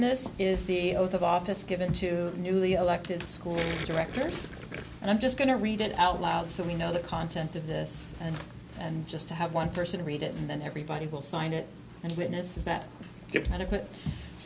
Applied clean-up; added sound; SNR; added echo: none; Gurgling; 10 dB; none.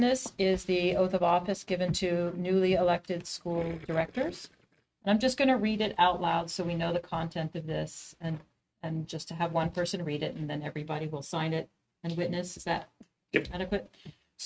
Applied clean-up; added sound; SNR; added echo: neural mask model RNNoise.